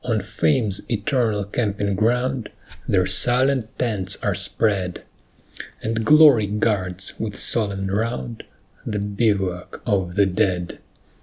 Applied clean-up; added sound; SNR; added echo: none; none; none; none.